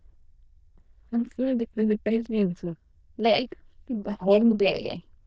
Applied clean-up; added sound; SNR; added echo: neural diffusion model UNIVERSE++.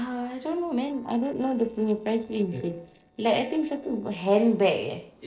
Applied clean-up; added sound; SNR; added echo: neural separator model SepFormer DNS4.